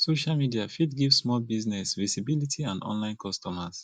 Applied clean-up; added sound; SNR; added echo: neural mask model DeepFilterNet 3.